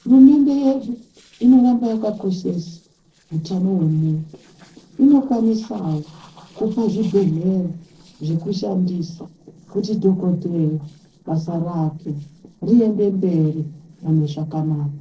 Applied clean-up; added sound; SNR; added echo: neural separator model SepFormer DNS4.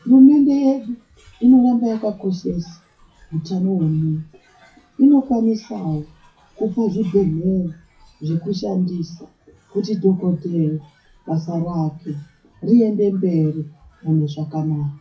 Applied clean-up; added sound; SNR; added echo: classical method WPE with log-MMSE.